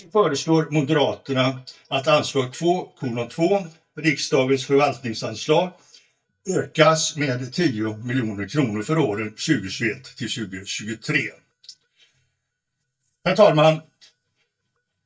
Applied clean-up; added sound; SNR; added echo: neural mask model DeepFilterNet 3.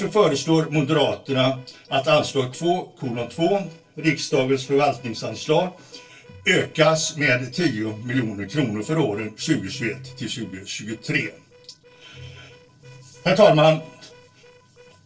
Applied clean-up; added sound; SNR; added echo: neural separator model SepFormer DNS4.